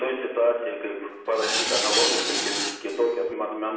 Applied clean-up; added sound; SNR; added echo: none; Tools; 1 dB; reverberation time 0.9 s.